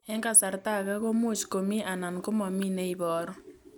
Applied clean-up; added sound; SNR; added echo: none; none; none; none.